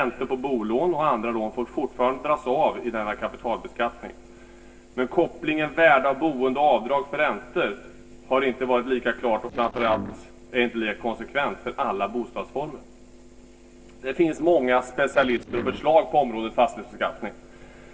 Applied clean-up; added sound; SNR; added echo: neural separator model SepFormer DNS4.